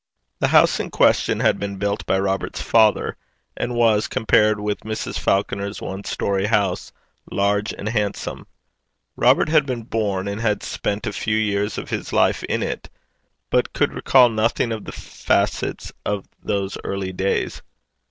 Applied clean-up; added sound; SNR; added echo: none; none; none; none.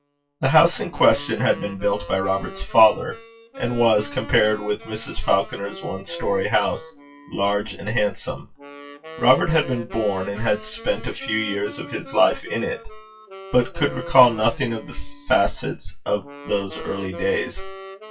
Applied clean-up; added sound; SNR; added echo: classical method WPE with log-MMSE.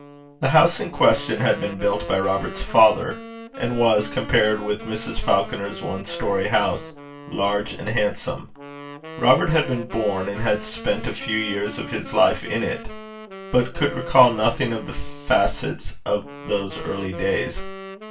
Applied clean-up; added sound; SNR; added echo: none; Wind instrument, woodwind instrument; 14 dB; reverberation time 0.2 s.